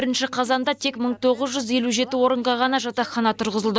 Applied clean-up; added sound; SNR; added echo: none; none; none; none.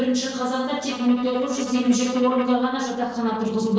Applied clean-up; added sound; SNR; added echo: neural separator model SepFormer DNS4.